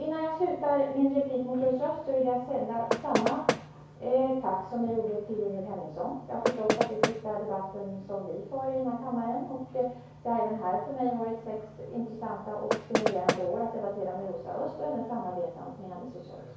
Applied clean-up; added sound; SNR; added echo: none; Knock; -1 dB; reverberation time 0.6 s.